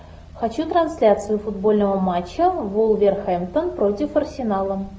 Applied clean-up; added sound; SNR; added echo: none; none; none; none.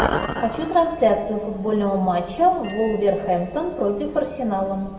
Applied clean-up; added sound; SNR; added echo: none; Bell; 6 dB; reverberation time 1.6 s.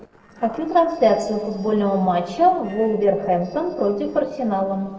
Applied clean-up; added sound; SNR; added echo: neural separator model SepFormer DNS4.